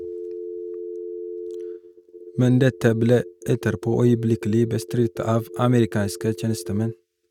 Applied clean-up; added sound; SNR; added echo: neural mask model RNNoise.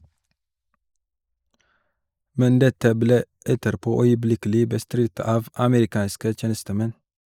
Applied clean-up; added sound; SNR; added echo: neural mask model Resemble Enhance denoiser.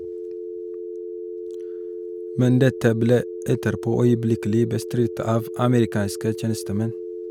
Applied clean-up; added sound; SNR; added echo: none; Telephone; 9 dB; none.